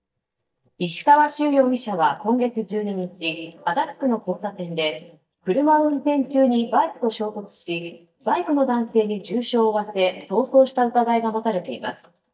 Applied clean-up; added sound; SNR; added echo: neural mask model DeepFilterNet 3.